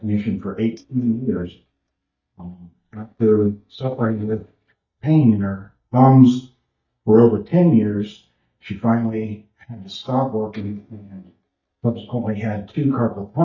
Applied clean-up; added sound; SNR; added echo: neural mask model DeepFilterNet 3.